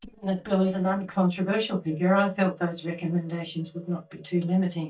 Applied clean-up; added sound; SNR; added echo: neural mask model DeepFilterNet 3.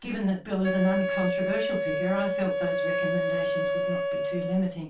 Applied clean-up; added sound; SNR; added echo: none; Wind instrument, woodwind instrument; -1 dB; reverberation time 0.2 s.